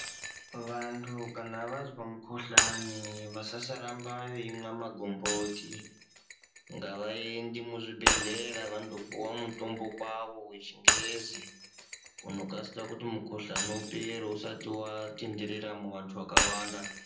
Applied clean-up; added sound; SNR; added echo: none; Shatter; -3 dB; reverberation time 0.6 s.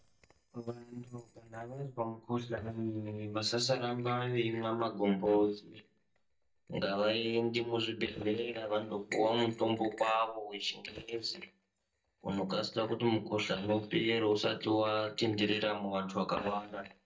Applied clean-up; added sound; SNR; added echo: neural mask model DeepFilterNet 3.